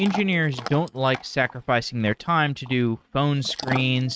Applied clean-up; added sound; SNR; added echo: neural mask model RNNoise.